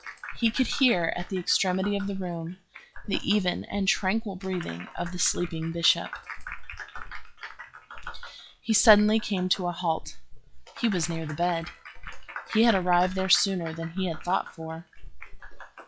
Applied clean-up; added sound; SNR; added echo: classical method log-MMSE.